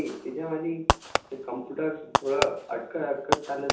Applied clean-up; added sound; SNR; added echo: none; Fireworks; -1 dB; reverberation time 0.6 s.